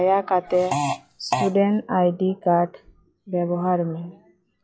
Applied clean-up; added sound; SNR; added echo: classical method log-MMSE.